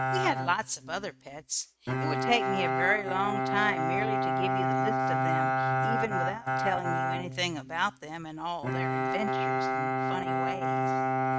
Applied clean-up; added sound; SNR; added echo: neural mask model RNNoise.